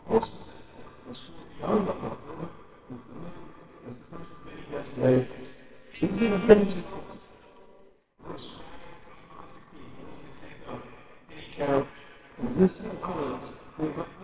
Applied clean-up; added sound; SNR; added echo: neural separator model SepFormer WHAMR!.